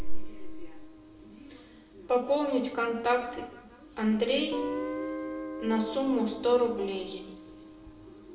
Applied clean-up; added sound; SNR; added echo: none; Guitar; 11 dB; reverberation time 0.9 s.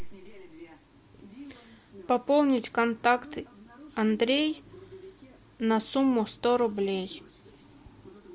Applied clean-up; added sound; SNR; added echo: none; none; none; none.